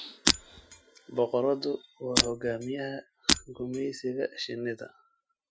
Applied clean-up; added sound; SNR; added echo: classical method Wiener filter.